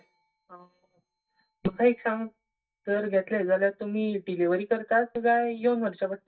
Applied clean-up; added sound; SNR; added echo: neural mask model DeepFilterNet 3.